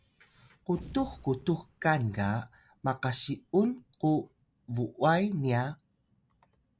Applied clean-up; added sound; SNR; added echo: none; Boom; 18 dB; none.